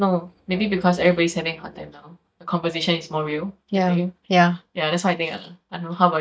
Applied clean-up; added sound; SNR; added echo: neural mask model DeepFilterNet 3.